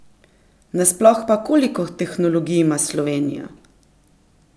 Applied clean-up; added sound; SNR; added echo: none; none; none; none.